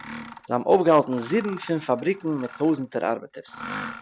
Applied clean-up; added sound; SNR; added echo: none; Mechanisms; 15 dB; none.